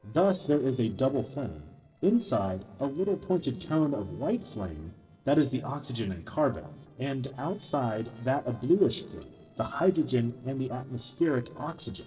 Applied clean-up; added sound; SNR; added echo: neural separator model SepFormer DNS4.